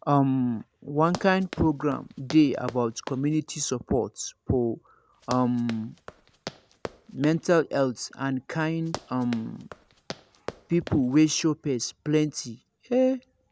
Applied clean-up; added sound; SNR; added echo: none; Run; 16 dB; none.